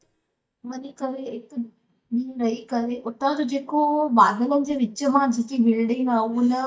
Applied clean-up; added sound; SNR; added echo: neural mask model DeepFilterNet 3.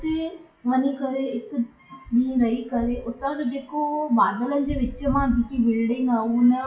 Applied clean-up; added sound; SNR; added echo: classical method WPE with log-MMSE.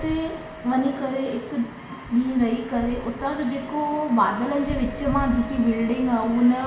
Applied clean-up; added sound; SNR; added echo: none; Wind instrument, woodwind instrument; 18 dB; reverberation time 1.1 s.